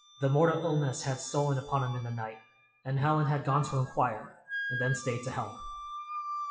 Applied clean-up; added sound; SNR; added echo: classical method WPE with log-MMSE.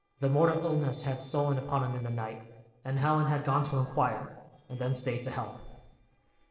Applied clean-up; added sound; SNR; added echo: neural separator model SepFormer DNS4.